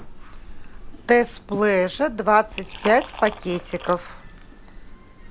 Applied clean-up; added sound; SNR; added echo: none; Liquid; 14 dB; none.